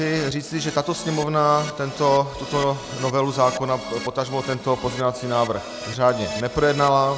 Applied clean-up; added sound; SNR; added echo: none; Keyboard (musical); 13 dB; none.